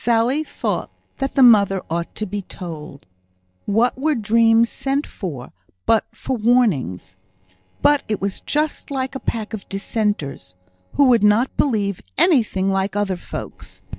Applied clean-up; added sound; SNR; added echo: neural separator model SepFormer DNS4.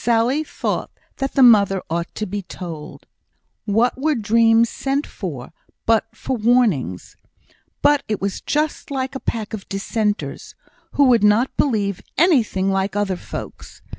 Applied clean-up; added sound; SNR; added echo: none; none; none; none.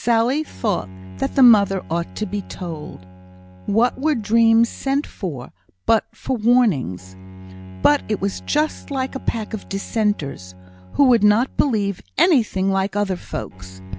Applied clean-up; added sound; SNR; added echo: none; Bowed string instrument; 19 dB; none.